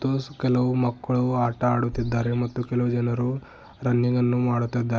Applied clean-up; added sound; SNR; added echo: none; none; none; none.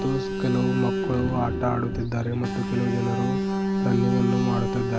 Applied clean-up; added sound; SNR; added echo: none; Alarm; 0 dB; none.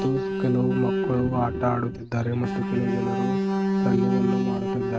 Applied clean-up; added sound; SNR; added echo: neural mask model RNNoise.